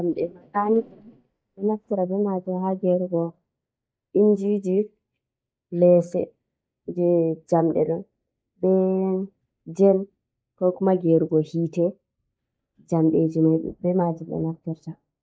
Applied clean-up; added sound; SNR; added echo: neural mask model DeepFilterNet 3.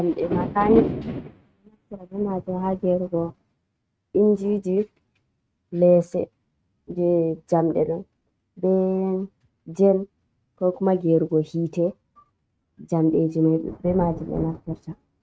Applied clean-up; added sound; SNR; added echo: neural mask model RNNoise.